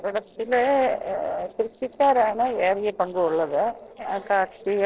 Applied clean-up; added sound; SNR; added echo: neural separator model SepFormer DNS4.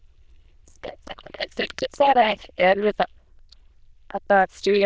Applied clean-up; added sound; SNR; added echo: neural diffusion model UNIVERSE++.